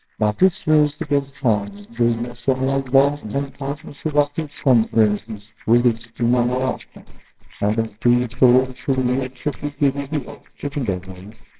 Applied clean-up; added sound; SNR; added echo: neural separator model SepFormer WHAMR!.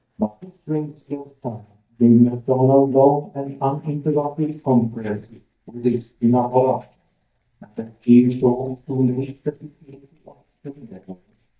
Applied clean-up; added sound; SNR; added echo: neural mask model DeepFilterNet 3.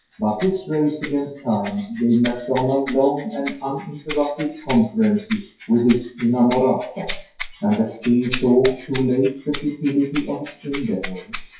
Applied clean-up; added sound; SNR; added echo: classical method WPE with log-MMSE.